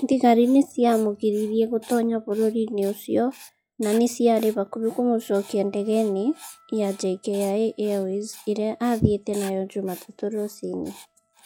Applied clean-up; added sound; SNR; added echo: classical method log-MMSE.